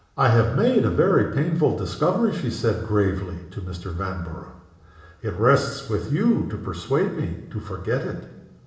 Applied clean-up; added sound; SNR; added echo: none; none; none; reverberation time 1.0 s.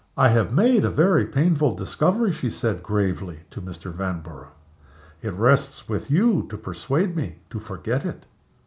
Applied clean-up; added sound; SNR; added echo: none; none; none; none.